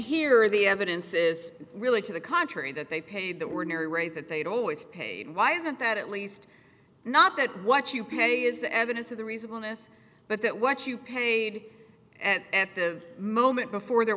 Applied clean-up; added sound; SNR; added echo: none; Tabla; 15 dB; none.